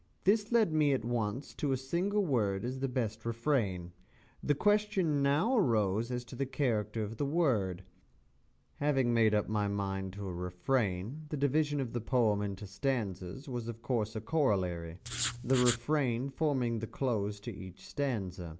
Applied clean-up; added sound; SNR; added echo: none; Writing; 6 dB; none.